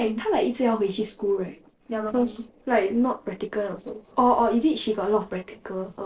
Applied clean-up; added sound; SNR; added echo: neural separator model SepFormer DNS4.